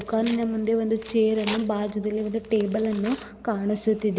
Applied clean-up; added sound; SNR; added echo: none; Tearing; 18 dB; none.